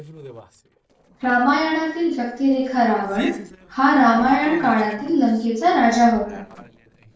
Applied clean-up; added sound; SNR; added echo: neural separator model SepFormer DNS4.